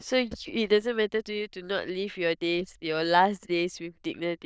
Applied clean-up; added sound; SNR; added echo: neural diffusion model UNIVERSE++.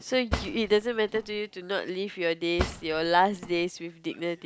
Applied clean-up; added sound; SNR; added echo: none; Cutlery, silverware / Drawer open or close; 8 dB; none.